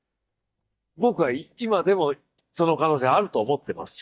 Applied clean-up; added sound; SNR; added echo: neural mask model DeepFilterNet 3.